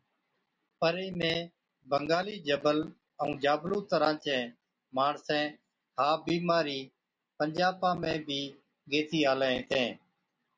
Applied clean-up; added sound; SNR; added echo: none; none; none; none.